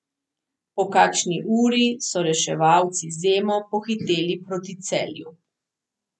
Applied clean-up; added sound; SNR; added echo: none; none; none; none.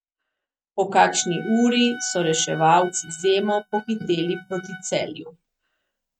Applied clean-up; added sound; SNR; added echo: neural mask model RNNoise.